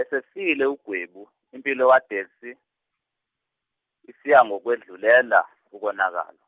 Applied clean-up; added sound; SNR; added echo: none; none; none; none.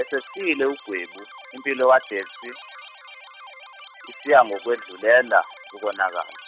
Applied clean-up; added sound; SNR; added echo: none; Keyboard (musical); 19 dB; none.